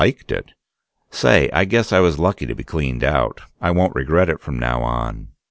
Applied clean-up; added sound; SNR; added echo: none; none; none; none.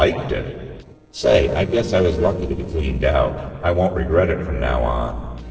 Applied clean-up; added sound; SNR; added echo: neural separator model SepFormer DNS4.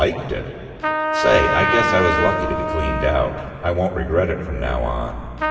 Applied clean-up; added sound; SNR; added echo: none; Trumpet; 3 dB; reverberation time 2.6 s.